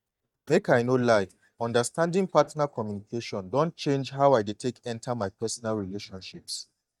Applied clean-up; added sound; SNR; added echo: neural mask model DeepFilterNet 3.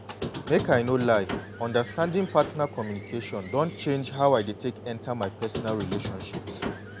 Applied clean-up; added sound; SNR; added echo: none; Squeak; 9 dB; none.